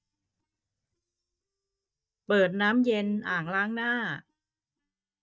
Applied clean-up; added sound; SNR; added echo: neural mask model DeepFilterNet 3.